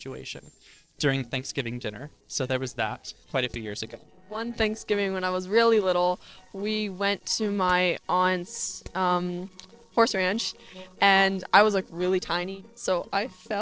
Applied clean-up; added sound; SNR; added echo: neural separator model SepFormer DNS4.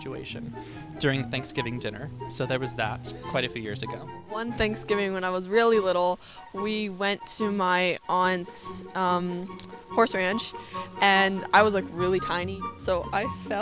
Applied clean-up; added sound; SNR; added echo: none; none; none; none.